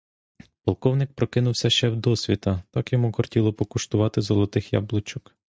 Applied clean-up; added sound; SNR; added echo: none; none; none; none.